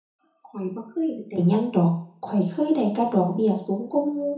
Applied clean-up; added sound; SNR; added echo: none; none; none; reverberation time 0.5 s.